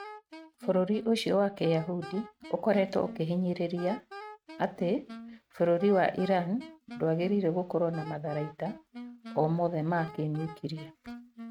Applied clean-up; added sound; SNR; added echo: neural mask model RNNoise.